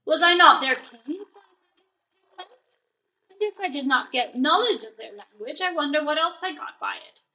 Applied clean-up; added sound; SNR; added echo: neural mask model DeepFilterNet 3.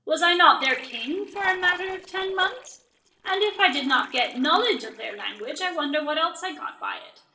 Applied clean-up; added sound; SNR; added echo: neural separator model SepFormer DNS4.